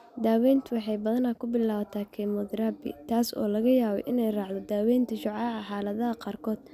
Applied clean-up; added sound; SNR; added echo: none; none; none; none.